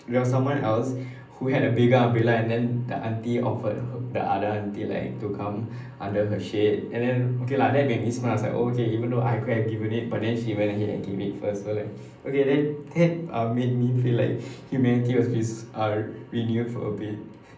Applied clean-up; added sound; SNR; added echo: none; none; none; reverberation time 0.6 s.